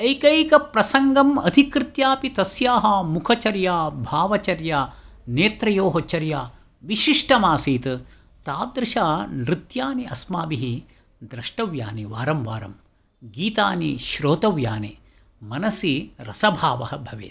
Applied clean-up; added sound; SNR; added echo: none; none; none; none.